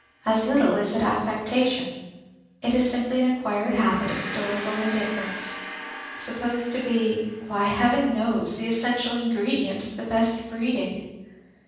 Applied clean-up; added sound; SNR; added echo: none; Gong; 15 dB; reverberation time 1.2 s.